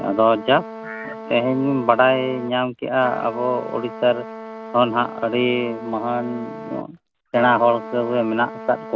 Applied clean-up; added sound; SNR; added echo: none; Trumpet; 13 dB; none.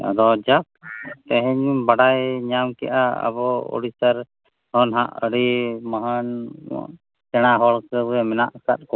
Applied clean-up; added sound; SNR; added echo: none; none; none; none.